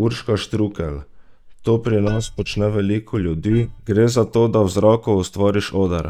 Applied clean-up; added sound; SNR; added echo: neural mask model DeepFilterNet 3.